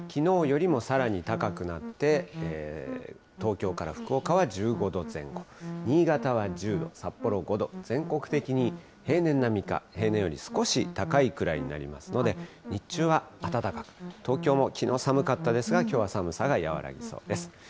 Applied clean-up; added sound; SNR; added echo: none; Musical instrument; 12 dB; none.